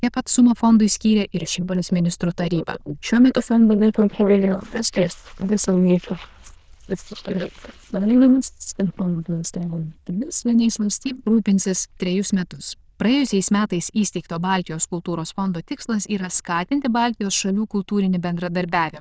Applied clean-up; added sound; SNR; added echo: neural diffusion model UNIVERSE++.